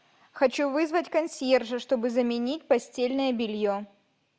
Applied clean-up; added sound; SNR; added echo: none; none; none; none.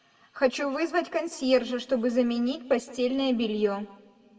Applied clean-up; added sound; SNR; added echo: none; none; none; reverberation time 1.1 s.